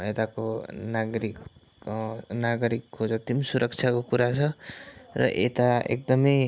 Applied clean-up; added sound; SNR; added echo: none; none; none; none.